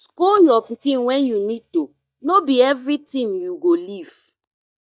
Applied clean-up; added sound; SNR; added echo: neural mask model DeepFilterNet 3.